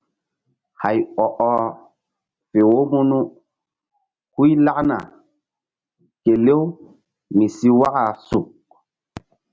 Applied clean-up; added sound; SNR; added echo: none; none; none; none.